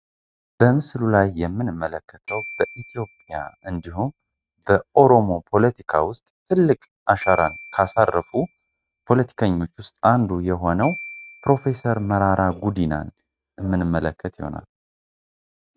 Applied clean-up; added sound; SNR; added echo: neural mask model RNNoise.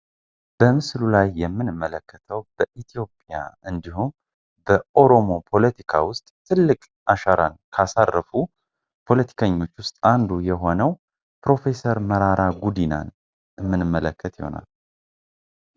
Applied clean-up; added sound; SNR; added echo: none; none; none; none.